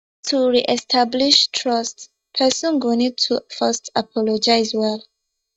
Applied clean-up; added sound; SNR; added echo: neural mask model DeepFilterNet 3.